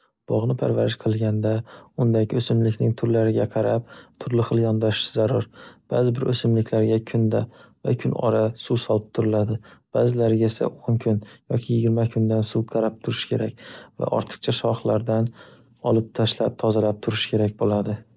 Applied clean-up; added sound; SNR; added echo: none; none; none; none.